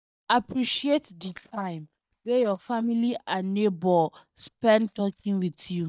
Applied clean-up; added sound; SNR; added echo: neural mask model DeepFilterNet 3.